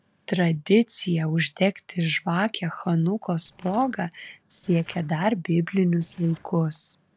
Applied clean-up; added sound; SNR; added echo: neural separator model SepFormer DNS4.